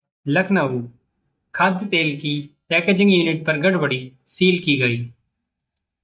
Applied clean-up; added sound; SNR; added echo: neural mask model DeepFilterNet 3.